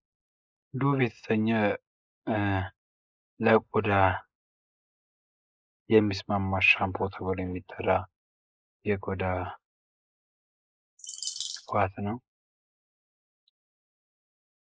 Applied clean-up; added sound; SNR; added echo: neural mask model Resemble Enhance denoiser.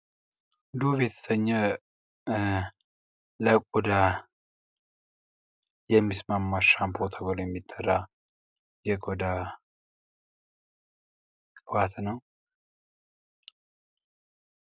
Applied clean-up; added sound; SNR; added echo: none; none; none; none.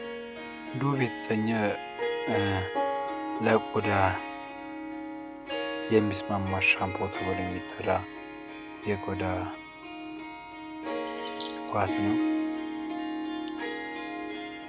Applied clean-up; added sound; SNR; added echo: none; Bird vocalization, bird call, bird song + Harp; 2 dB; none.